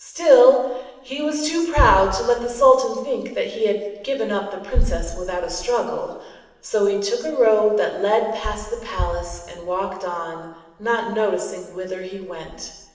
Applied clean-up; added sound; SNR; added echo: none; none; none; reverberation time 1.1 s.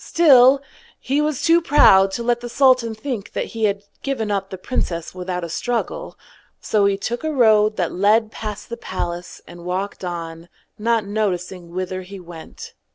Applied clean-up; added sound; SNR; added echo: none; none; none; none.